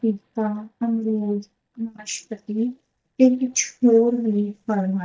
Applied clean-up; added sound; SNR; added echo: neural mask model DeepFilterNet 3.